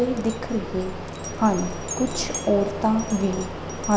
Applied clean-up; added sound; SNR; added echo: none; Glass; 12 dB; none.